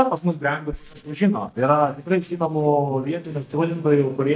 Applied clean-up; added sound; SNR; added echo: neural mask model DeepFilterNet 3.